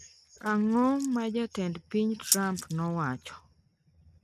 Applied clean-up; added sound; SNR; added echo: neural mask model RNNoise.